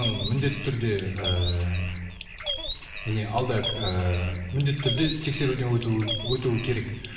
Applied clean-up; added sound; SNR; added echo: none; Bird; 7 dB; reverberation time 1.2 s.